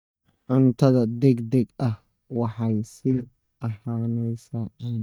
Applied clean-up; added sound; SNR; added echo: neural mask model DeepFilterNet 3.